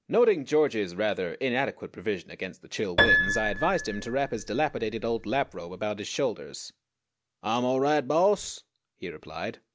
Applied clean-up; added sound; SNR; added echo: none; Piano; 1 dB; none.